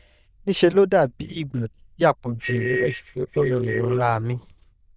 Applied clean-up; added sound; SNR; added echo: neural diffusion model UNIVERSE++.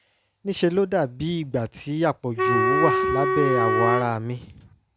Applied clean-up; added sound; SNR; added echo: none; Wind instrument, woodwind instrument; -2 dB; none.